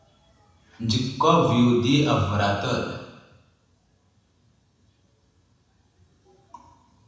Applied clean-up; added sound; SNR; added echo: none; none; none; reverberation time 1.0 s.